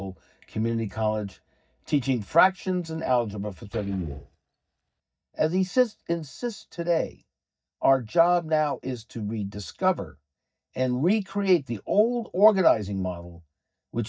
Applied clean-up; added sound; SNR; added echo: neural mask model DeepFilterNet 3.